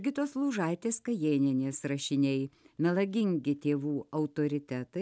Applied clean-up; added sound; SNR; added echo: none; none; none; none.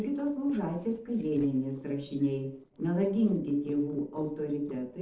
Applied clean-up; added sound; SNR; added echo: neural separator model SepFormer DNS4.